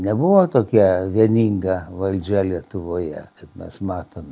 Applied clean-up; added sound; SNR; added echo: none; none; none; none.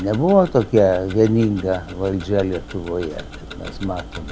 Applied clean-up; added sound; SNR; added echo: none; Tick-tock; 15 dB; none.